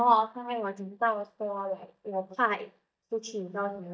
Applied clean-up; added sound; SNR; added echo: neural mask model DeepFilterNet 3.